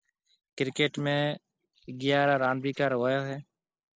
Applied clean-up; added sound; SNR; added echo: neural separator model SepFormer DNS4.